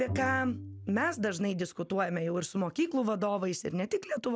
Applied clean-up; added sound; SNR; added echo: none; Bowed string instrument; 13 dB; none.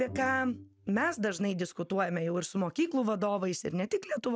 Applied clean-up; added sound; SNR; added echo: neural mask model RNNoise.